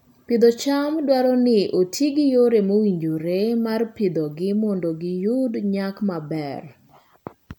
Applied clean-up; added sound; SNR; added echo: none; none; none; none.